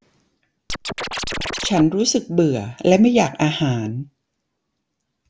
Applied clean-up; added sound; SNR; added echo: none; Scratching (performance technique); 6 dB; none.